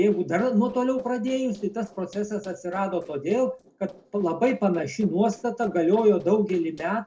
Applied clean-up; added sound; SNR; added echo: neural separator model SepFormer DNS4.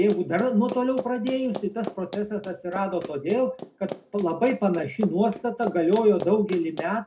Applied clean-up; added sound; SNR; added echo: none; Run; 14 dB; reverberation time 0.2 s.